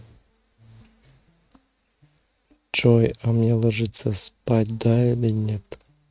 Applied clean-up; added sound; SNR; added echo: neural mask model RNNoise.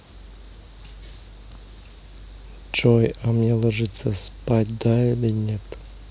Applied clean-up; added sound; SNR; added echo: none; none; none; none.